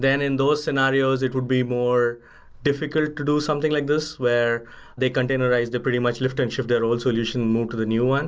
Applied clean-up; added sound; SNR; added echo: none; none; none; none.